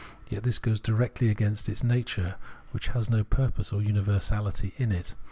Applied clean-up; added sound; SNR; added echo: none; none; none; none.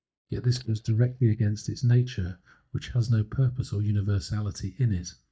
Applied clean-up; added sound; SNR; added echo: neural mask model DeepFilterNet 3.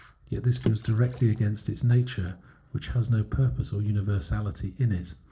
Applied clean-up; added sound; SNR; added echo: neural separator model SepFormer DNS4.